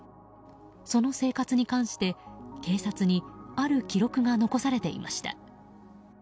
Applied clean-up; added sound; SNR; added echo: none; none; none; none.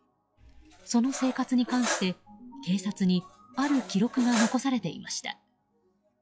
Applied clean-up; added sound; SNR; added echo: classical method log-MMSE.